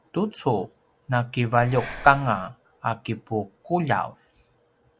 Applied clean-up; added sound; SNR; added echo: none; Breathing; 15 dB; none.